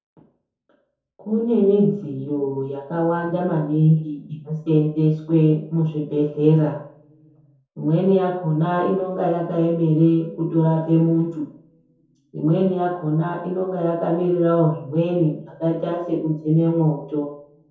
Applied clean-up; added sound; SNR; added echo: none; none; none; reverberation time 0.6 s.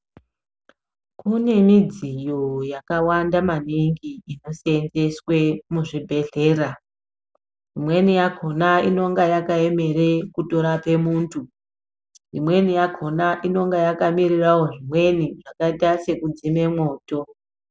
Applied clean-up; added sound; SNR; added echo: none; none; none; none.